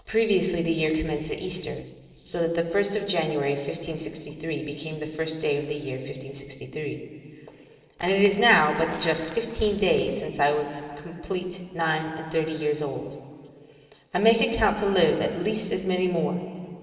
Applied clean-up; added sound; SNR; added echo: neural separator model SepFormer DNS4.